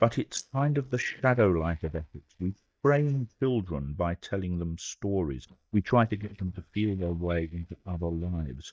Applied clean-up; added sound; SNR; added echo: neural mask model DeepFilterNet 3.